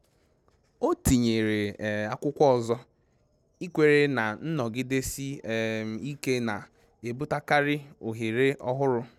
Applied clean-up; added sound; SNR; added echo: none; none; none; none.